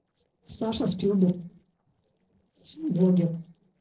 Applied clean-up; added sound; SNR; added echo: neural separator model SepFormer DNS4.